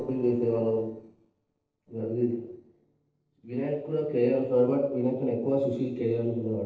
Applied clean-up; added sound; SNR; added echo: neural separator model SepFormer DNS4.